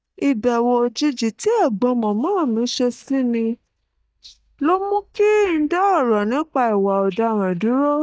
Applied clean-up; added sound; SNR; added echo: neural mask model DeepFilterNet 3.